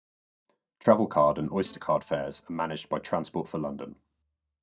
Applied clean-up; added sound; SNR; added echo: neural mask model DeepFilterNet 3.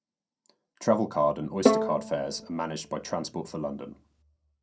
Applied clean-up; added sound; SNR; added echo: none; Bowed string instrument; -1 dB; reverberation time 0.2 s.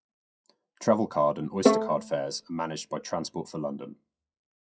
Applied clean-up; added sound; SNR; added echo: classical method WPE with log-MMSE.